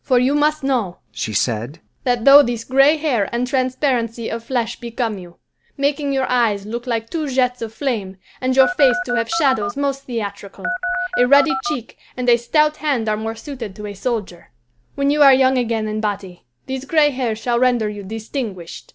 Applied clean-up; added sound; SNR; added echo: none; Telephone; 4 dB; none.